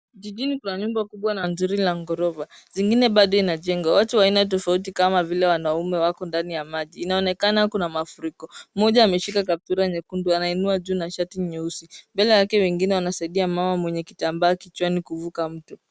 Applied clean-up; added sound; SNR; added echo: none; none; none; none.